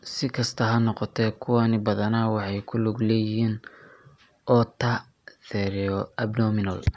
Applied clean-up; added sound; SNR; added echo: none; none; none; none.